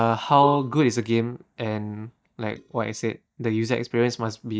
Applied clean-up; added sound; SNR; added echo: neural mask model DeepFilterNet 3.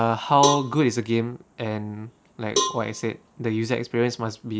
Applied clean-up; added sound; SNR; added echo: none; Cowbell; 7 dB; none.